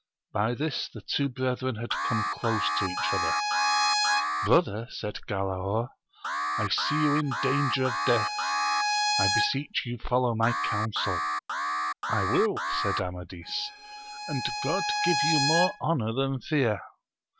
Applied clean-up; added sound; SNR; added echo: none; Alarm + Bowed string instrument; -1 dB; none.